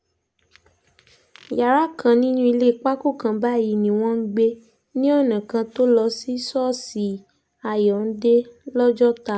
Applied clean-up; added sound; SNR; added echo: none; none; none; none.